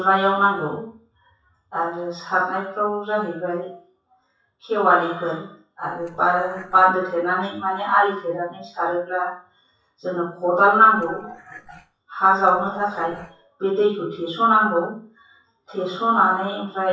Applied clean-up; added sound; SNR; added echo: classical method WPE with log-MMSE.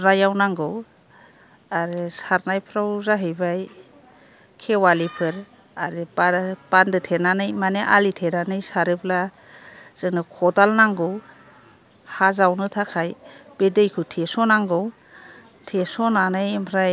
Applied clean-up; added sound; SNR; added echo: none; none; none; none.